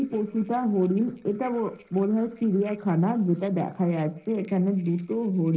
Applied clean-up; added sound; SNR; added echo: neural separator model SepFormer DNS4.